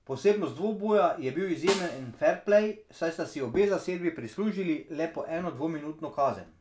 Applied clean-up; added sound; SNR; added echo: none; Snare drum; 12 dB; none.